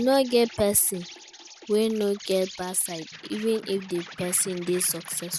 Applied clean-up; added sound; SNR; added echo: none; Insect; 18 dB; none.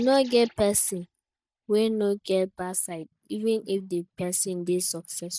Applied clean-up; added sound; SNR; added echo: neural mask model DeepFilterNet 3.